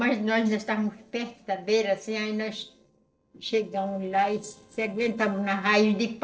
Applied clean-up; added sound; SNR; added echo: neural separator model SepFormer DNS4.